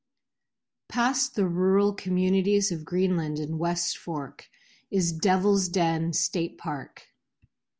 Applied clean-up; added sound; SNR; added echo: none; none; none; none.